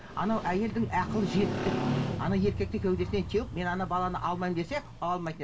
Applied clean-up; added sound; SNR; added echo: none; Motorcycle; 5 dB; reverberation time 0.2 s.